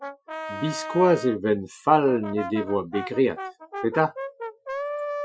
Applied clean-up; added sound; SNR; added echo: classical method Wiener filter.